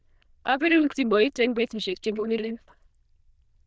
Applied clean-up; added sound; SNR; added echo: neural diffusion model UNIVERSE++.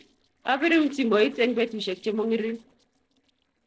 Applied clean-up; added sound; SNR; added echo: neural separator model SepFormer DNS4.